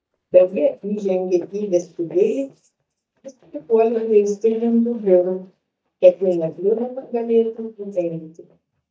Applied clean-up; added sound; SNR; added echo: neural mask model DeepFilterNet 3.